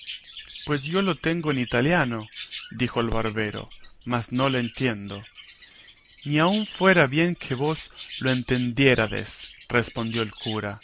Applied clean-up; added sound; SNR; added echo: none; Crackle + Chirp, tweet; 12 dB; none.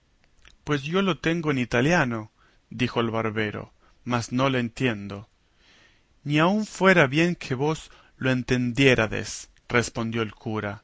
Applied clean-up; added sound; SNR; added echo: none; none; none; none.